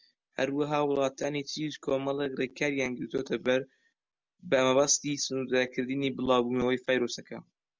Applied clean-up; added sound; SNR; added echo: none; none; none; none.